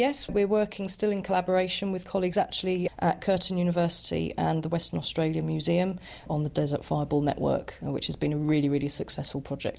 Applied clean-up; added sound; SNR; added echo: none; none; none; none.